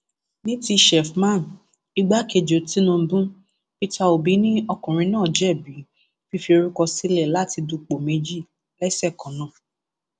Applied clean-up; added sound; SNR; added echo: none; none; none; none.